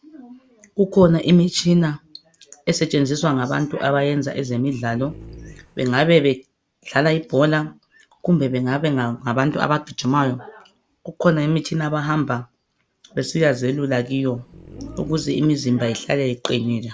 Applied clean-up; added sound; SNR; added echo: none; Dog; 20 dB; none.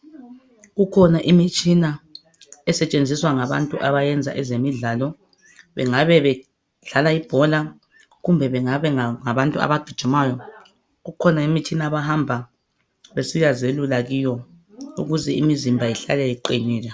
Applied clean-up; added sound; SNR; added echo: none; none; none; none.